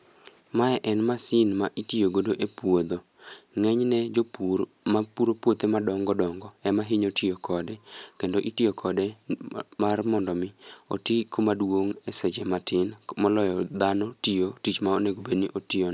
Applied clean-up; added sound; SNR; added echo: none; none; none; none.